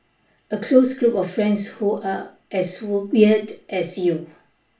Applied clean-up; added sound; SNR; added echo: none; none; none; reverberation time 0.3 s.